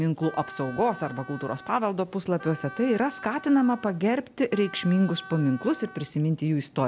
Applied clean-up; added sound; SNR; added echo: none; Wind instrument, woodwind instrument; 17 dB; none.